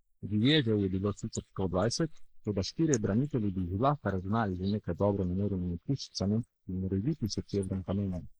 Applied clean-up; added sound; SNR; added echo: neural mask model Resemble Enhance denoiser.